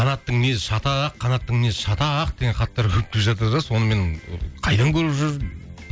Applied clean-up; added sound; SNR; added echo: none; none; none; none.